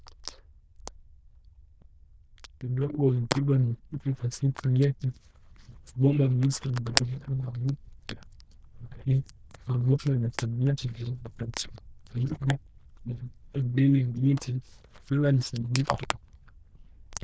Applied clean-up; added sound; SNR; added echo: neural diffusion model UNIVERSE++.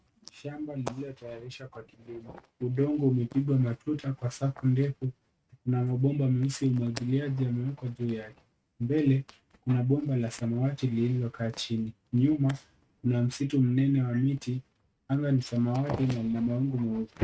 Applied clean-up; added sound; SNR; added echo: neural mask model RNNoise.